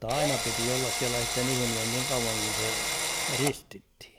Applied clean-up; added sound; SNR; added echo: none; Drill; -2 dB; none.